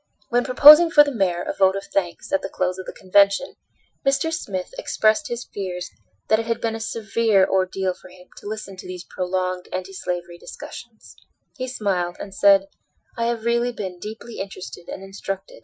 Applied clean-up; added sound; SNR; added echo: classical method Wiener filter.